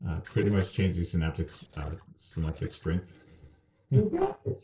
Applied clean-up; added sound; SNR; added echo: neural separator model SepFormer DNS4.